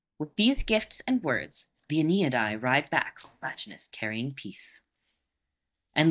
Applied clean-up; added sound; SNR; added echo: neural mask model DeepFilterNet 3.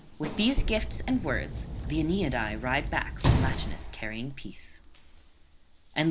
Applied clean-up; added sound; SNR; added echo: none; Sliding door / Slam; 1 dB; none.